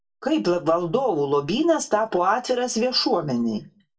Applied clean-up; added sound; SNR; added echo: none; none; none; reverberation time 0.2 s.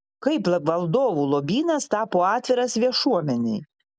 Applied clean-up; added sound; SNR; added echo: none; none; none; none.